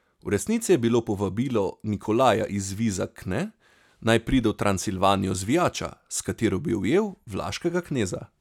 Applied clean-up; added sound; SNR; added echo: none; none; none; none.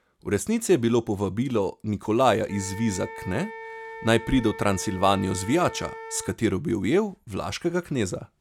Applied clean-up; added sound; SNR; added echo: none; Wind instrument, woodwind instrument; 17 dB; none.